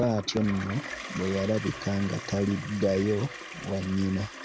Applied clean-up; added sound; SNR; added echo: none; Toilet flush; 12 dB; none.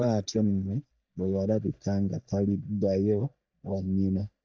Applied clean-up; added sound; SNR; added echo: neural mask model DeepFilterNet 3.